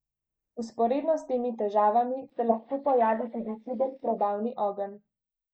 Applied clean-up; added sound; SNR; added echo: neural mask model Resemble Enhance denoiser.